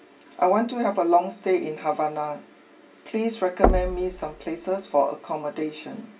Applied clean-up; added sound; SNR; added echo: none; Knock; 2 dB; reverberation time 0.2 s.